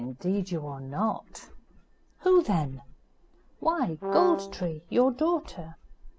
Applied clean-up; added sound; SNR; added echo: none; Brass instrument; 3 dB; none.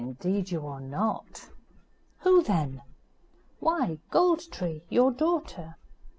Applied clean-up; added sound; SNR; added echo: none; none; none; none.